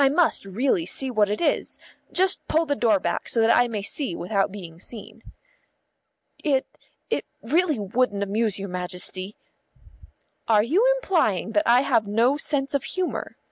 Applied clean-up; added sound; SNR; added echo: none; none; none; none.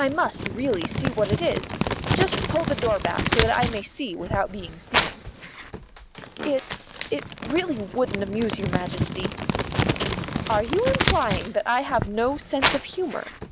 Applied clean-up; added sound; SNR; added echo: none; Crumpling, crinkling; 1 dB; none.